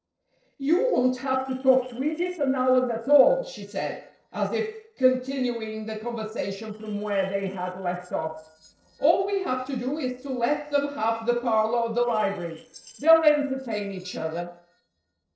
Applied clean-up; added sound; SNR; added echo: neural separator model SepFormer DNS4.